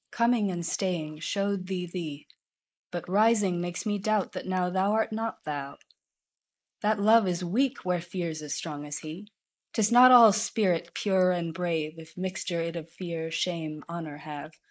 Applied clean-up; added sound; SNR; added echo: neural mask model Resemble Enhance denoiser.